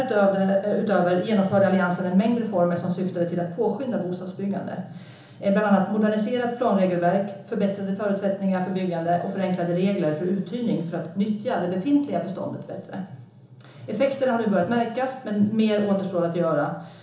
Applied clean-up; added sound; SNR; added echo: none; none; none; reverberation time 1.2 s.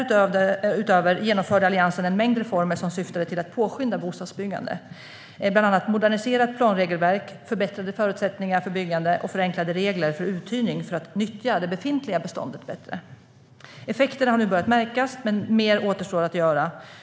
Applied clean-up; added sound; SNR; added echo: none; none; none; none.